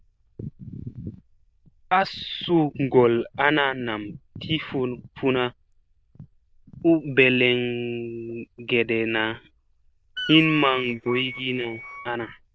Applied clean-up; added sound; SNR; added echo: neural diffusion model UNIVERSE++.